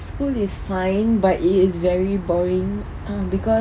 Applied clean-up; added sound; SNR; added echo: none; none; none; none.